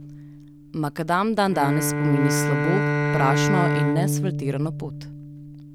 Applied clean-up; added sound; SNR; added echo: none; Bowed string instrument; -1 dB; none.